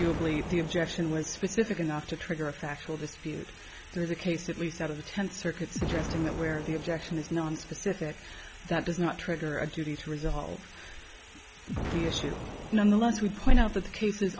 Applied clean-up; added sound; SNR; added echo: none; Explosion; 12 dB; none.